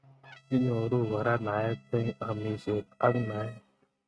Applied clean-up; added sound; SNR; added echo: neural mask model RNNoise.